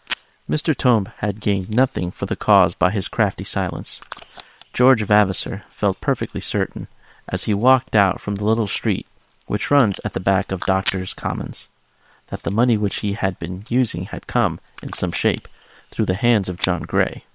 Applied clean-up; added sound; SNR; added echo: neural separator model SepFormer WHAM!.